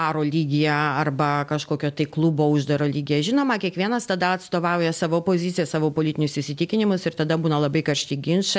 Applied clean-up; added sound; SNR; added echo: none; none; none; none.